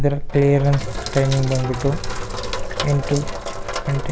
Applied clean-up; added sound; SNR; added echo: none; Sink (filling or washing); 4 dB; none.